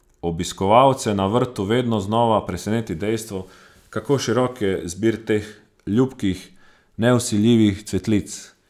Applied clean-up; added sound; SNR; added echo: none; none; none; none.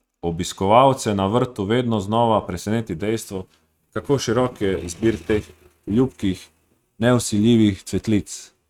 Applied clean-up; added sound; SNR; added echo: neural mask model RNNoise.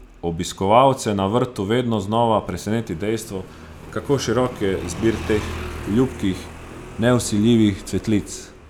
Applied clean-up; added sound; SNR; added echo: none; Motorcycle; 14 dB; none.